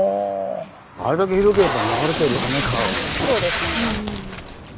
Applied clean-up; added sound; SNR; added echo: none; Packing tape, duct tape; 3 dB; none.